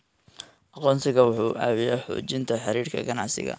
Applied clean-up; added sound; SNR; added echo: none; none; none; none.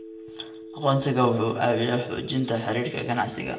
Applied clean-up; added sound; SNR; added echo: none; Telephone; 15 dB; reverberation time 0.6 s.